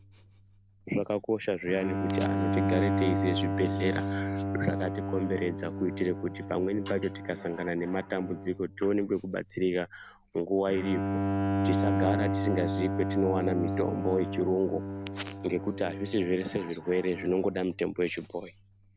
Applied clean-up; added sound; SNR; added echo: none; Bowed string instrument; 2 dB; none.